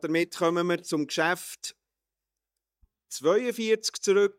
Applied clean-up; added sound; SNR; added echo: neural mask model DeepFilterNet 3.